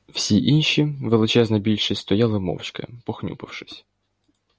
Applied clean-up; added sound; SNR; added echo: none; none; none; none.